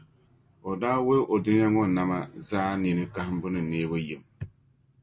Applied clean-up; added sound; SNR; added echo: none; none; none; none.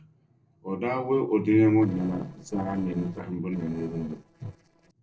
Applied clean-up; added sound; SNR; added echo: neural separator model SepFormer DNS4.